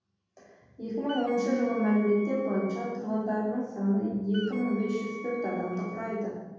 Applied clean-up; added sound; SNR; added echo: none; Wind instrument, woodwind instrument; 16 dB; reverberation time 1.3 s.